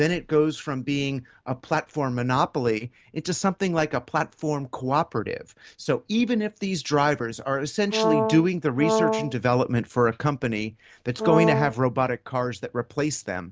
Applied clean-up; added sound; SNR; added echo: none; Brass instrument; 0 dB; none.